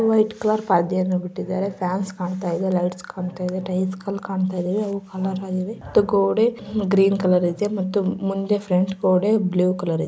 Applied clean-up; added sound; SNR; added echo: none; none; none; none.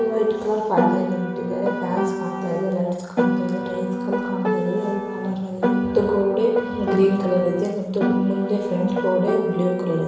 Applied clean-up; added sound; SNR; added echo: none; Piano; 3 dB; reverberation time 0.8 s.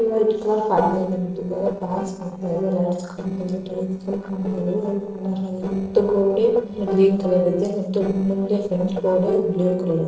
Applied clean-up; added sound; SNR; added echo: neural separator model SepFormer DNS4.